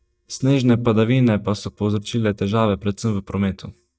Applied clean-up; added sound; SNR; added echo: neural mask model DeepFilterNet 3.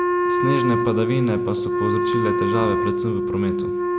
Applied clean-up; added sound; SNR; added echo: none; Wind instrument, woodwind instrument; -3 dB; none.